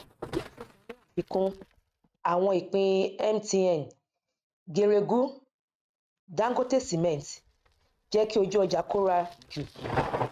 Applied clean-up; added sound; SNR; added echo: neural mask model RNNoise.